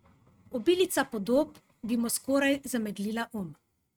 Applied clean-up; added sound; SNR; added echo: neural mask model RNNoise.